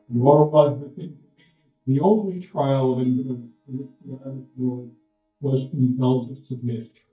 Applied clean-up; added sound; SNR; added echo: neural mask model DeepFilterNet 3.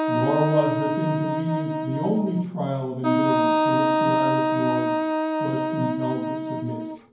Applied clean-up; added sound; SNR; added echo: none; Wind instrument, woodwind instrument; -3 dB; reverberation time 0.9 s.